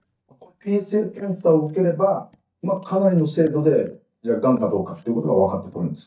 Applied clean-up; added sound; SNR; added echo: neural mask model DeepFilterNet 3.